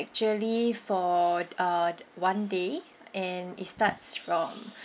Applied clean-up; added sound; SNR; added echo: none; none; none; none.